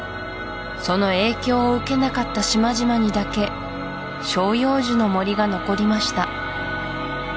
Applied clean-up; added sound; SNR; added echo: none; none; none; none.